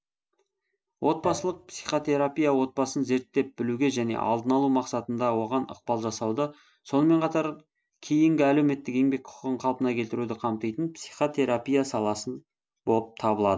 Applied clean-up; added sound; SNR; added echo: none; Bowed string instrument; 14 dB; none.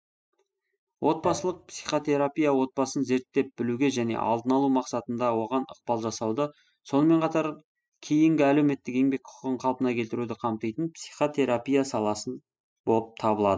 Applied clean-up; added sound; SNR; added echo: classical method spectral subtraction.